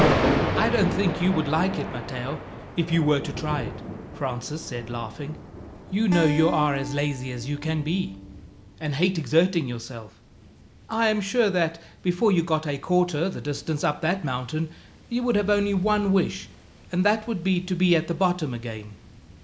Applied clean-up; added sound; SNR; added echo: none; Thunder + Acoustic guitar; 7 dB; none.